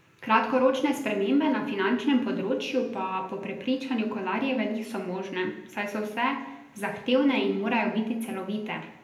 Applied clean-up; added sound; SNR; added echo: none; none; none; reverberation time 0.8 s.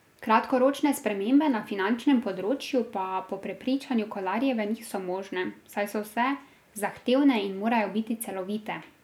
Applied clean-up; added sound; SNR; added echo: none; none; none; none.